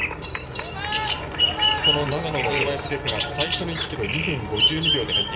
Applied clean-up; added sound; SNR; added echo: none; Bird vocalization, bird call, bird song; -1 dB; reverberation time 2.8 s.